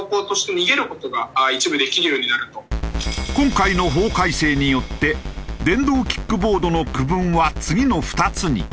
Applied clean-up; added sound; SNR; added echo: none; none; none; none.